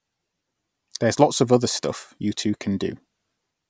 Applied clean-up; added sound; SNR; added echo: none; none; none; none.